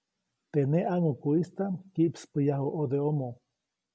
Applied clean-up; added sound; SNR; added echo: none; none; none; none.